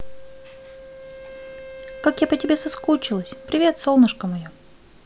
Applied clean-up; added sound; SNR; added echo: none; Wind instrument, woodwind instrument; 17 dB; none.